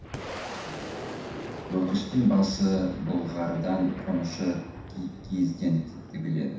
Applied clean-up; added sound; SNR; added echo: none; Boom; 10 dB; reverberation time 0.7 s.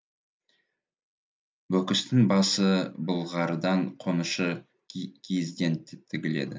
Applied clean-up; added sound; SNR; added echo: none; none; none; none.